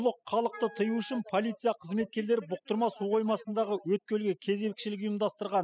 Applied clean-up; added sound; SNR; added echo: classical method spectral subtraction.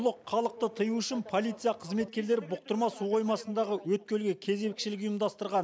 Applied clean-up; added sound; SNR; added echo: none; none; none; none.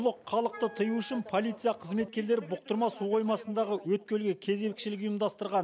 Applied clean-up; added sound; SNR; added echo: none; Wind instrument, woodwind instrument; 20 dB; none.